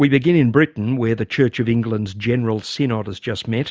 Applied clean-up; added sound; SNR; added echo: none; none; none; none.